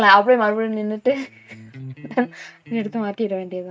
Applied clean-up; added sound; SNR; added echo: neural mask model RNNoise.